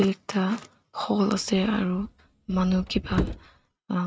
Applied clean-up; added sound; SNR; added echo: neural mask model RNNoise.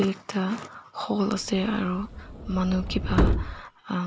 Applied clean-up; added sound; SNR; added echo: none; Subway, metro, underground; 1 dB; none.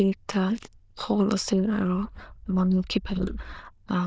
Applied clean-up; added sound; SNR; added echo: neural diffusion model UNIVERSE++.